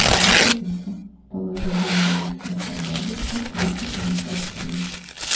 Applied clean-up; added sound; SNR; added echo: none; Tearing; -2 dB; reverberation time 0.9 s.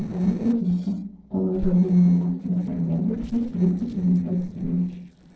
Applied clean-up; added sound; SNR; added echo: neural separator model SepFormer DNS4.